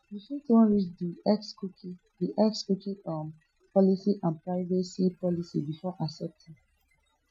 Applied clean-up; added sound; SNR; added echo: classical method Wiener filter.